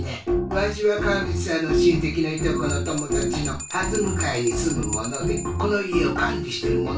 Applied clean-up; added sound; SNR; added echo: none; Bell; 14 dB; reverberation time 0.3 s.